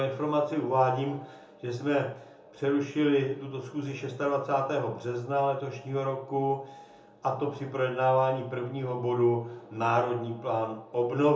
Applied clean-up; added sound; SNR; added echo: none; none; none; reverberation time 1.0 s.